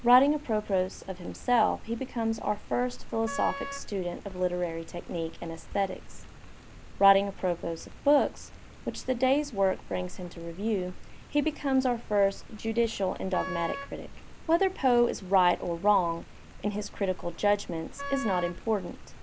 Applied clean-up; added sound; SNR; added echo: none; Wind instrument, woodwind instrument + Rain; 13 dB; none.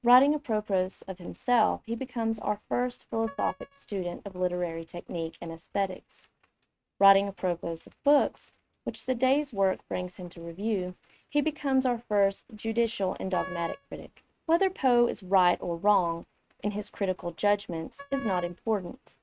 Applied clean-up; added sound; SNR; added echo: neural mask model RNNoise.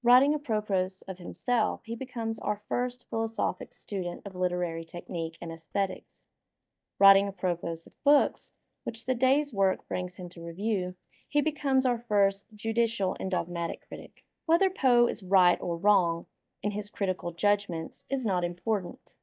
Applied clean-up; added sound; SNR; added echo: neural mask model DeepFilterNet 3.